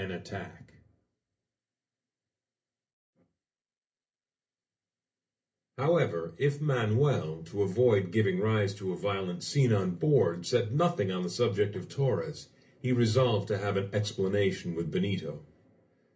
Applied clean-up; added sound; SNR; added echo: none; none; none; reverberation time 0.3 s.